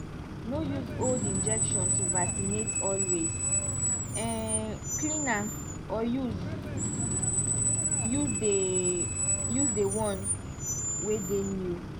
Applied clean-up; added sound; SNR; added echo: none; Screech; -3 dB; none.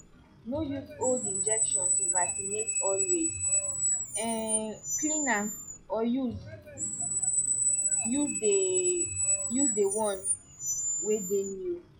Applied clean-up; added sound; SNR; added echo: classical method log-MMSE.